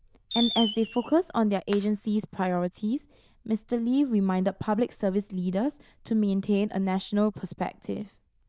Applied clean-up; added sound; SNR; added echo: neural diffusion model UNIVERSE++.